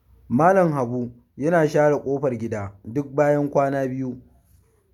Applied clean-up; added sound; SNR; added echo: none; none; none; none.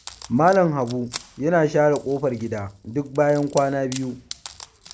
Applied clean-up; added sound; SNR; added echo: none; Wood; 19 dB; none.